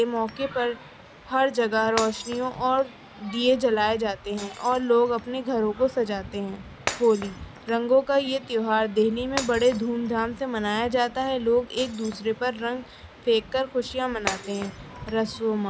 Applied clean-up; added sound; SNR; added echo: none; Shatter; 16 dB; none.